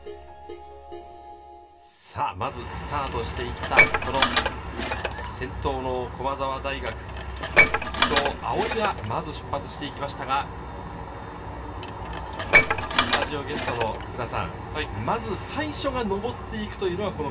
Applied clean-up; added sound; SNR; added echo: none; Dishes, pots, and pans; -5 dB; reverberation time 0.2 s.